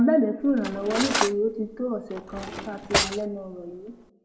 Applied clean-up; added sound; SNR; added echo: none; Cutlery, silverware; 5 dB; reverberation time 0.7 s.